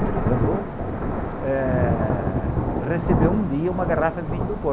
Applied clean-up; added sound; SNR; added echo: none; Thunder / Rain; -2 dB; none.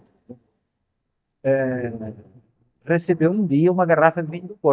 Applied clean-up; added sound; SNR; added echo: neural mask model DeepFilterNet 3.